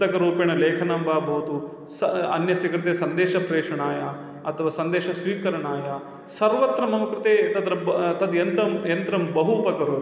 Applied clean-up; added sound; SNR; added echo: none; none; none; none.